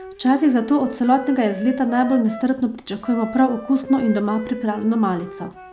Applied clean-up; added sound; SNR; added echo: none; Wind instrument, woodwind instrument; 15 dB; none.